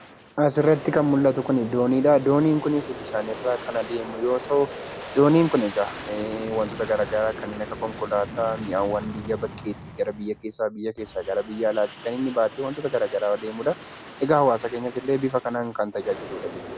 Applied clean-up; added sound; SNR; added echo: none; Aircraft; 14 dB; none.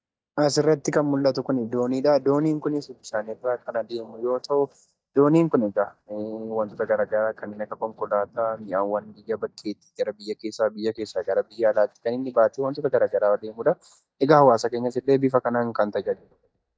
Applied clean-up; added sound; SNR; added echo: neural mask model DeepFilterNet 3.